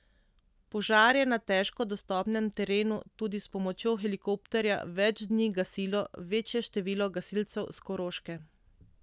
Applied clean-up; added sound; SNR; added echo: none; none; none; none.